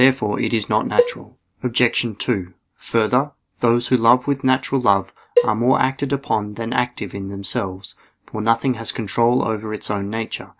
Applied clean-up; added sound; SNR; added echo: none; Cowbell; 4 dB; none.